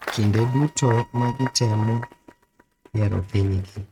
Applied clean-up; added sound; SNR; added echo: neural mask model RNNoise.